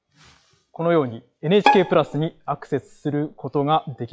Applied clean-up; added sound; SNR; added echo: classical method log-MMSE.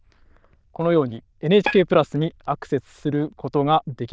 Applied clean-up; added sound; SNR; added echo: neural diffusion model UNIVERSE++.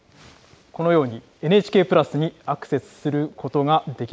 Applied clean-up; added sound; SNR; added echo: none; none; none; none.